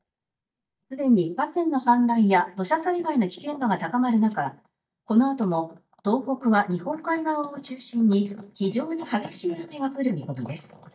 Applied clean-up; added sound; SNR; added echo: neural mask model DeepFilterNet 3.